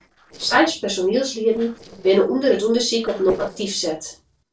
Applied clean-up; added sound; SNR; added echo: neural separator model SepFormer DNS4.